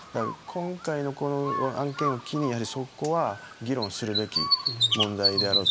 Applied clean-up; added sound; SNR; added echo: none; Bird; 0 dB; none.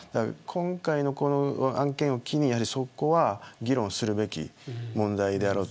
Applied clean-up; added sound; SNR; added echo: none; none; none; none.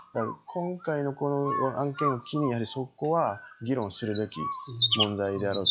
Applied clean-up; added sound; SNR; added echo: classical method log-MMSE.